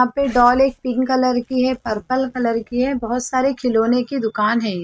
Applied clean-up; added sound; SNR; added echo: neural mask model RNNoise.